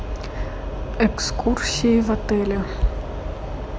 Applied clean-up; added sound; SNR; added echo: none; none; none; none.